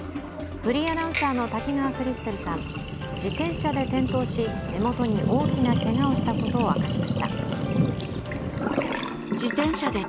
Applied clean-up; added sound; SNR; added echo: none; Sink (filling or washing); 0 dB; none.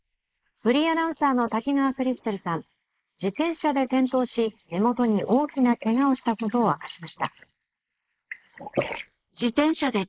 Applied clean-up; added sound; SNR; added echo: neural mask model Resemble Enhance denoiser.